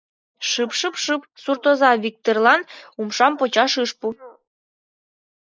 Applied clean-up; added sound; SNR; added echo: neural mask model Resemble Enhance denoiser.